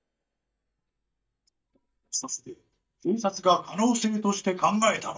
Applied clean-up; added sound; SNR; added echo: neural mask model DeepFilterNet 3.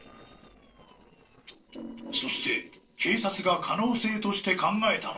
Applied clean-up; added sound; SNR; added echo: neural separator model SepFormer DNS4.